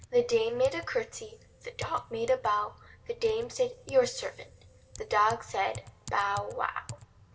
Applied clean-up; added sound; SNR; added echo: none; Typing; 18 dB; reverberation time 1.1 s.